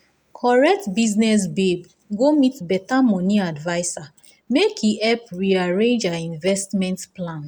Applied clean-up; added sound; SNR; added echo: none; none; none; none.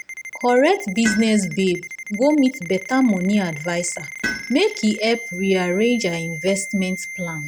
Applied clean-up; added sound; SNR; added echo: none; Ringtone + Tools; 11 dB; none.